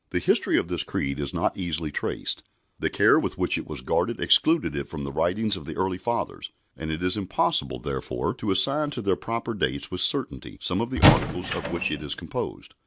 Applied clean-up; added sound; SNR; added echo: none; Squeak / Wood; -2 dB; none.